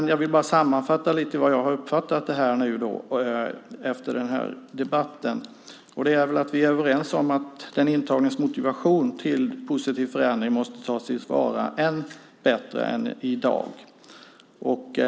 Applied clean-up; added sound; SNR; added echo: none; none; none; none.